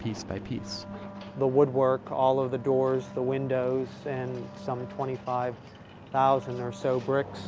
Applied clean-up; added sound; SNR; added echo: none; Wind instrument, woodwind instrument; 17 dB; none.